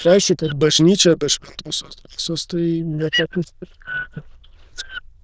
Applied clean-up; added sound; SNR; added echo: neural diffusion model UNIVERSE++.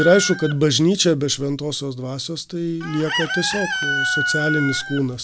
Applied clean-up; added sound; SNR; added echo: none; Chicken, rooster; 6 dB; none.